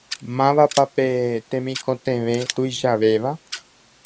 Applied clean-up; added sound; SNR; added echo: none; Scissors; 16 dB; none.